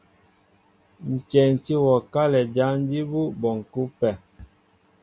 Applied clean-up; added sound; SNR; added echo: none; none; none; none.